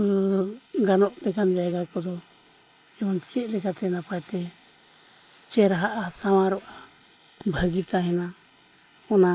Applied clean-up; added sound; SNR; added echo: neural mask model Resemble Enhance denoiser.